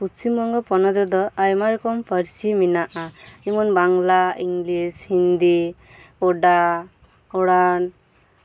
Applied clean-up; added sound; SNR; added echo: none; none; none; none.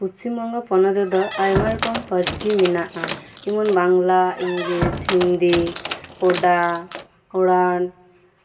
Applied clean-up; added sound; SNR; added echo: none; Squeak; 8 dB; reverberation time 0.8 s.